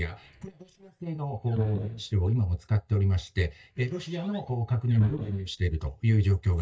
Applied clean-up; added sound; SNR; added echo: neural mask model DeepFilterNet 3.